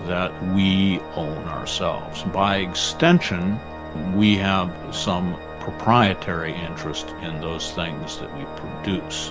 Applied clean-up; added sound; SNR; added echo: none; Organ; 11 dB; none.